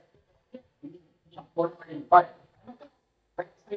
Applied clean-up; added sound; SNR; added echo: neural mask model DeepFilterNet 3.